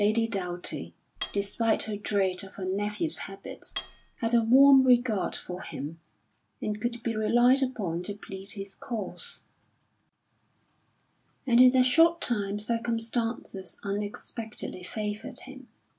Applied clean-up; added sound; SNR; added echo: none; Cutlery, silverware; 9 dB; none.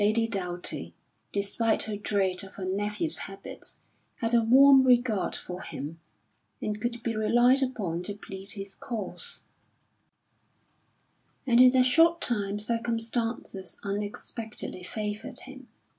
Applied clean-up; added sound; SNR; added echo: none; none; none; none.